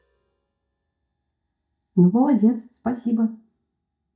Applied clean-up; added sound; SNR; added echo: neural mask model DeepFilterNet 3.